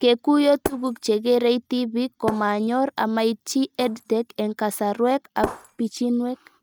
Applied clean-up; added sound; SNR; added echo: neural mask model RNNoise.